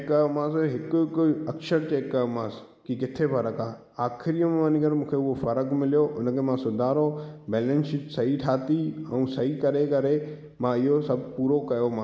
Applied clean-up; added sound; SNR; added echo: none; none; none; none.